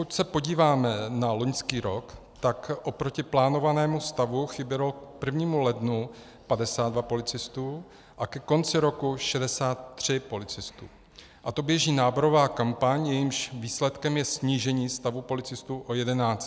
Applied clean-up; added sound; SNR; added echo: none; none; none; none.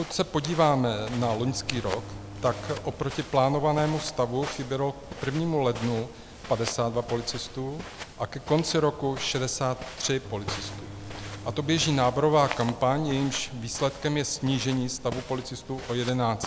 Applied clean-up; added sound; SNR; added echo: none; Walk, footsteps + Engine; 12 dB; none.